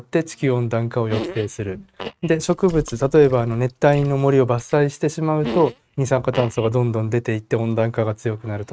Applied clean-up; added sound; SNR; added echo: neural mask model RNNoise.